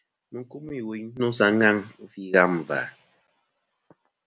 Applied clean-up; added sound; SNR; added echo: none; none; none; none.